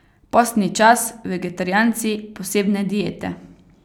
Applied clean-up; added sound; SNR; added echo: none; none; none; none.